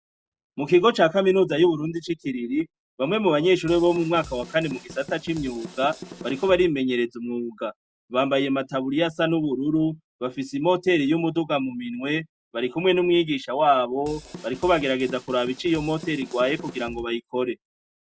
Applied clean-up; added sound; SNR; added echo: none; Drum kit; 17 dB; none.